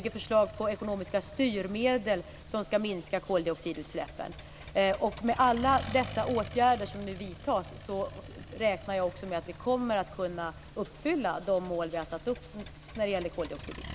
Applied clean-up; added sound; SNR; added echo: none; Accelerating, revving, vroom; 16 dB; none.